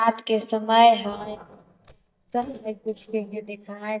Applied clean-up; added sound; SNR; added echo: neural mask model DeepFilterNet 3.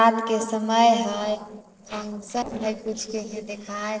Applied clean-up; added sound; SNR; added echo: neural separator model SepFormer DNS4.